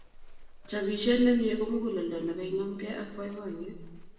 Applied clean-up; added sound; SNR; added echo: none; Livestock, farm animals, working animals; 15 dB; reverberation time 1.0 s.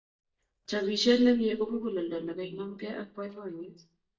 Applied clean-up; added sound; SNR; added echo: neural mask model DeepFilterNet 3.